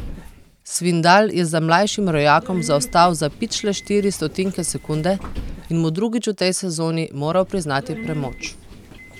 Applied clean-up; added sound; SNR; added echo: none; Subway, metro, underground; 16 dB; none.